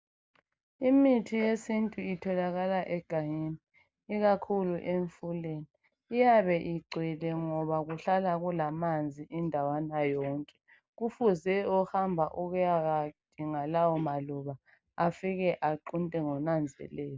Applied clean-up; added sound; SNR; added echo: none; none; none; none.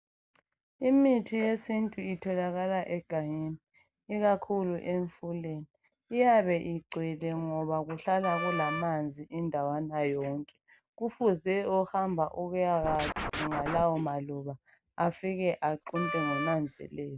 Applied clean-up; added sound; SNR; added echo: none; Wind instrument, woodwind instrument + Scratching (performance technique); 5 dB; none.